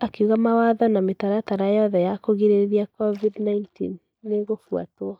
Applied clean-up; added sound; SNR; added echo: neural mask model DeepFilterNet 3.